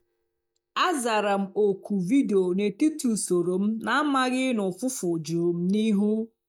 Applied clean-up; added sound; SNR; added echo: neural mask model DeepFilterNet 3.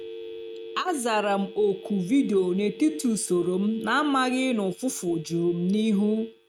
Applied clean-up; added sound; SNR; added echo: neural mask model RNNoise.